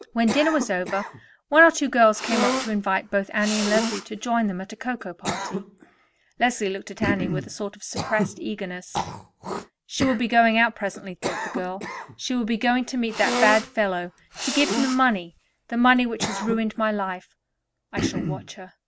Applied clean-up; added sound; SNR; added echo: none; Cough; 7 dB; none.